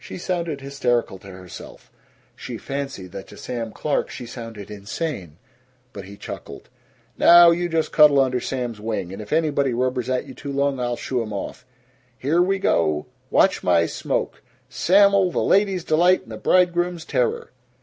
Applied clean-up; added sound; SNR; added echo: none; none; none; none.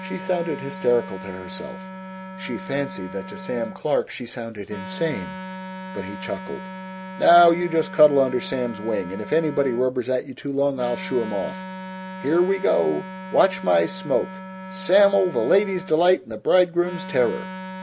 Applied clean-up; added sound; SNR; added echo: none; Wind instrument, woodwind instrument; 13 dB; none.